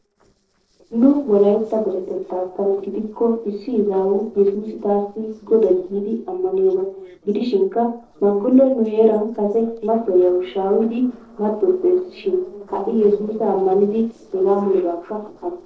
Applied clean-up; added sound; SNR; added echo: neural separator model SepFormer DNS4.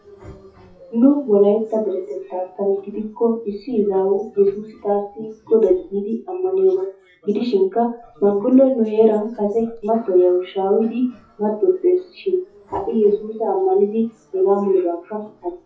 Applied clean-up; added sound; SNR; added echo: classical method WPE with log-MMSE.